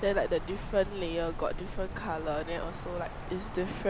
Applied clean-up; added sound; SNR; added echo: none; Wind; 6 dB; none.